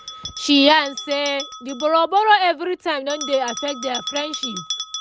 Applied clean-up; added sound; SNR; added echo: none; Bell; 12 dB; none.